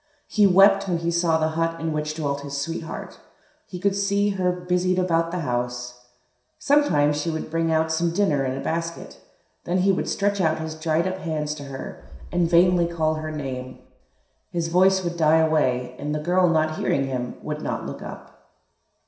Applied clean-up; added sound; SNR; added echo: none; Boom; 18 dB; reverberation time 0.7 s.